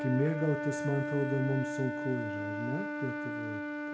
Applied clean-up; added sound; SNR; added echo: none; Wind instrument, woodwind instrument; 2 dB; reverberation time 1.0 s.